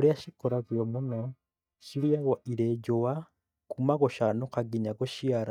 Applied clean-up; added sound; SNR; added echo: neural mask model DeepFilterNet 3.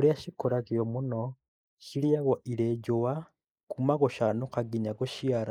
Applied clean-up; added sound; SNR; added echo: neural mask model Resemble Enhance denoiser.